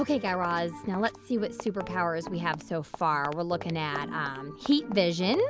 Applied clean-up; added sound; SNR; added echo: none; none; none; none.